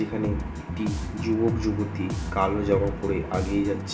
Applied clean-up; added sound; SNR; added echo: none; Bass guitar; 5 dB; reverberation time 0.3 s.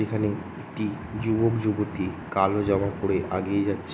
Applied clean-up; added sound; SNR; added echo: none; none; none; none.